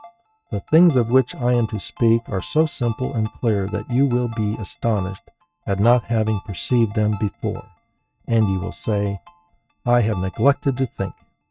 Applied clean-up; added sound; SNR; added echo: neural mask model RNNoise.